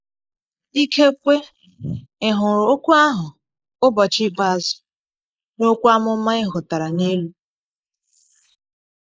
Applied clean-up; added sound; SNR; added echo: neural mask model Resemble Enhance denoiser.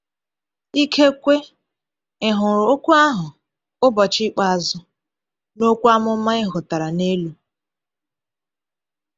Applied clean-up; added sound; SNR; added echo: none; none; none; none.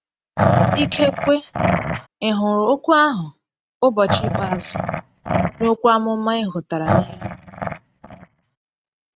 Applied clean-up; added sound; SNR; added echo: neural mask model RNNoise.